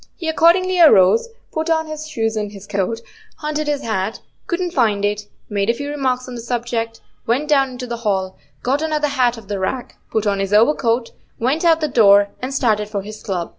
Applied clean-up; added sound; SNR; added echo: none; none; none; none.